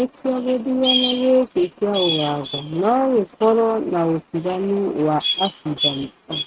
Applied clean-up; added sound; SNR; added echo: neural mask model RNNoise.